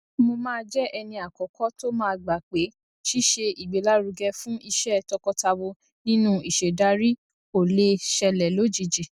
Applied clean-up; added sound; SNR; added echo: none; none; none; none.